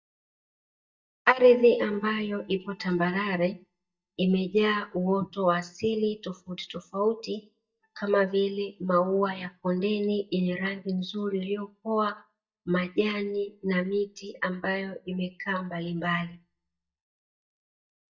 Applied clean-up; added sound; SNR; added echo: neural mask model DeepFilterNet 3.